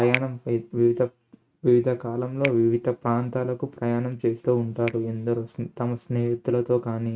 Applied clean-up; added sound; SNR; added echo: neural mask model RNNoise.